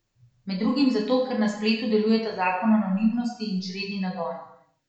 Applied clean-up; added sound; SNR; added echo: none; none; none; reverberation time 0.8 s.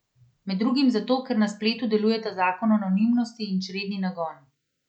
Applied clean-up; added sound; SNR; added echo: none; none; none; none.